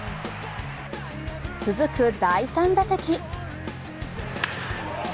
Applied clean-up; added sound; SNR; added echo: none; none; none; none.